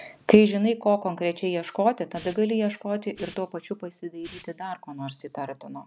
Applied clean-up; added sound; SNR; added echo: none; Hiss; 19 dB; none.